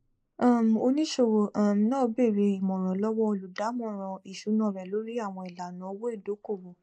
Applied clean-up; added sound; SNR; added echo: neural mask model Resemble Enhance denoiser.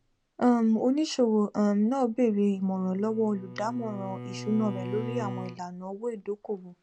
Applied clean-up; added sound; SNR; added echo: none; Bowed string instrument; 14 dB; none.